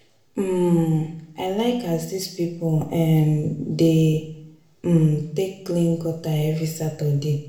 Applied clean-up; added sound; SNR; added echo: none; none; none; reverberation time 0.6 s.